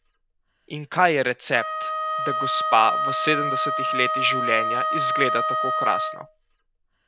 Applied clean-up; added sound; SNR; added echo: none; Wind instrument, woodwind instrument; 0 dB; none.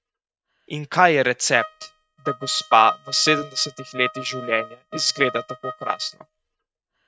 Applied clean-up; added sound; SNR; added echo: neural mask model RNNoise.